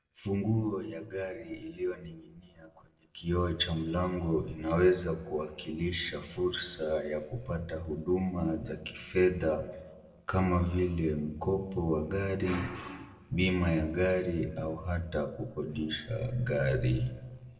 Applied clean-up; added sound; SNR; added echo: neural separator model SepFormer DNS4.